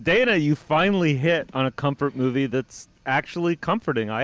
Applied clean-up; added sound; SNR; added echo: none; none; none; none.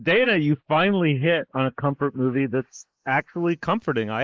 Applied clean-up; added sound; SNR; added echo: neural mask model Resemble Enhance denoiser.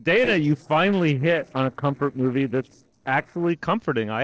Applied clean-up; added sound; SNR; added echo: neural separator model SepFormer DNS4.